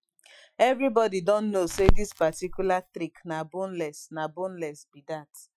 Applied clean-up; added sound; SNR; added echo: classical method Wiener filter.